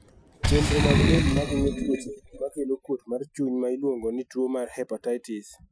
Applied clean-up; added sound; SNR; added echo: classical method Wiener filter.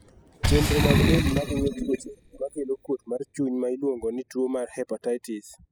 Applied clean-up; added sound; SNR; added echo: classical method spectral subtraction.